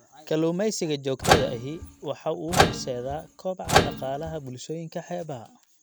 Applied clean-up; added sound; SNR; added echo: none; Microwave oven; -5 dB; none.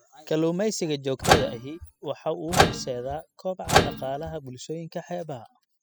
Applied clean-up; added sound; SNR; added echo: classical method spectral subtraction.